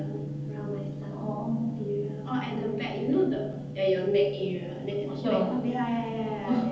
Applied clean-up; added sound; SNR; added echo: none; Gong; 9 dB; reverberation time 0.9 s.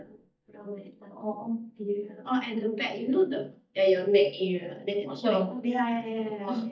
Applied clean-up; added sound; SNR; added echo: neural mask model DeepFilterNet 3.